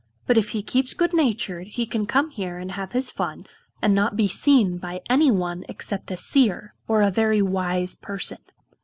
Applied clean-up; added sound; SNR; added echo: none; none; none; none.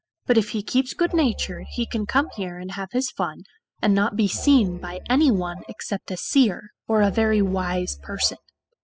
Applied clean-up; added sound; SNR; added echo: classical method spectral subtraction.